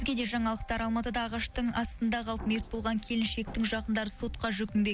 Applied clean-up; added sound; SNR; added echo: none; Explosion; 18 dB; none.